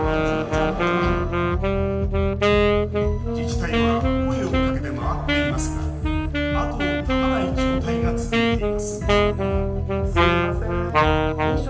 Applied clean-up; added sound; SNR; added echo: none; Wind instrument, woodwind instrument; -2 dB; reverberation time 0.9 s.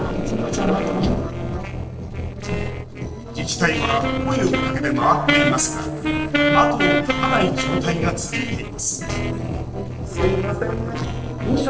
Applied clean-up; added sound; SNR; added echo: neural separator model SepFormer DNS4.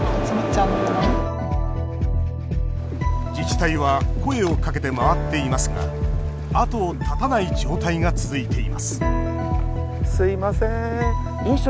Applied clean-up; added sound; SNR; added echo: none; none; none; none.